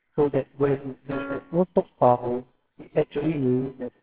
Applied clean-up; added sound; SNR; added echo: neural separator model SepFormer WHAMR!.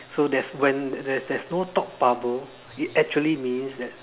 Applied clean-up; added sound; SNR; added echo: none; none; none; none.